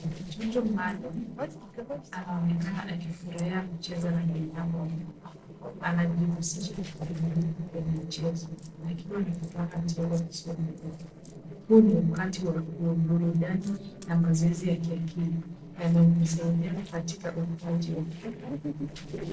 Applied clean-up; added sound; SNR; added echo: neural separator model SepFormer DNS4.